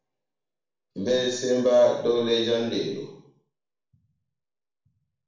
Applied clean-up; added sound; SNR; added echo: none; none; none; reverberation time 0.7 s.